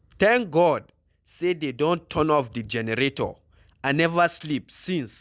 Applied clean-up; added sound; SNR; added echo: none; none; none; none.